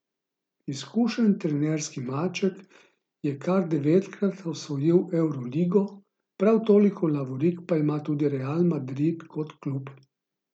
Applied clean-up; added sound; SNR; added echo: none; none; none; none.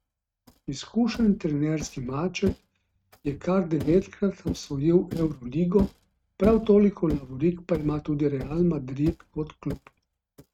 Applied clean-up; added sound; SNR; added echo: neural mask model RNNoise.